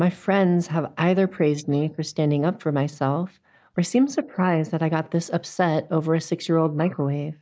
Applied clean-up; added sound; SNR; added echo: neural mask model Resemble Enhance denoiser.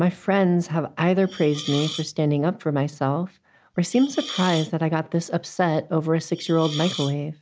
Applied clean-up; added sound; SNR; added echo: none; Hiss; 12 dB; none.